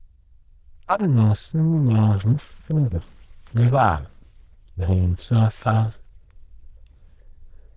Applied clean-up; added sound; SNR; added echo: neural diffusion model UNIVERSE++.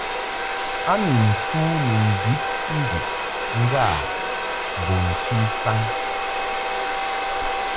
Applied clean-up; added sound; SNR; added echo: none; Domestic sounds, home sounds; 0 dB; none.